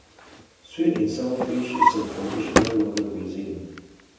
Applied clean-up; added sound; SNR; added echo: none; Drawer open or close; 0 dB; reverberation time 1.1 s.